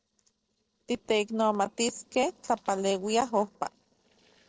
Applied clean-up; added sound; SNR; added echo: neural separator model SepFormer DNS4.